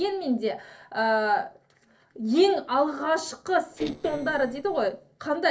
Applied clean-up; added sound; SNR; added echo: neural separator model SepFormer DNS4.